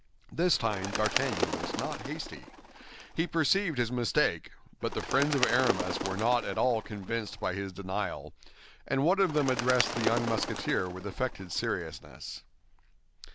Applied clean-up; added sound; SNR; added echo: none; Bird; 6 dB; none.